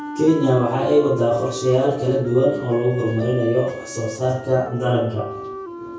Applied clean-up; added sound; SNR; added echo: none; Wind instrument, woodwind instrument; 13 dB; reverberation time 0.6 s.